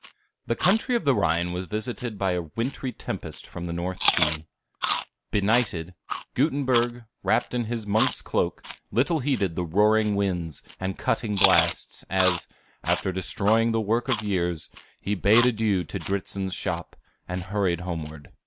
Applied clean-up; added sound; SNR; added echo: none; Chewing, mastication; 5 dB; none.